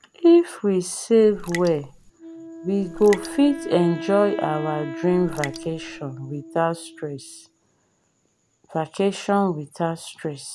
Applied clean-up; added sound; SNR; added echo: none; Wind instrument, woodwind instrument + Raindrop; 14 dB; none.